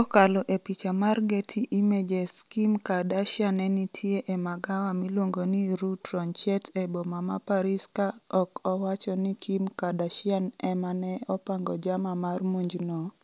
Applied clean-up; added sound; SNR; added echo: none; none; none; none.